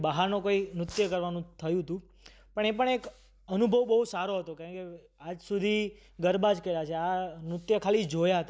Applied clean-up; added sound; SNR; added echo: none; none; none; none.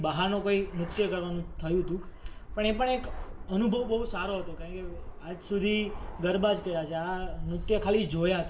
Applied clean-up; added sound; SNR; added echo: none; Fixed-wing aircraft, airplane; 9 dB; reverberation time 0.5 s.